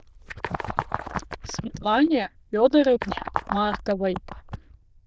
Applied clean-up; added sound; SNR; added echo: neural diffusion model UNIVERSE++.